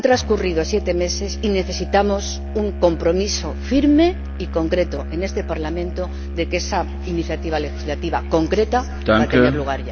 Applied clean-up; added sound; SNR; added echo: none; Musical instrument; 7 dB; none.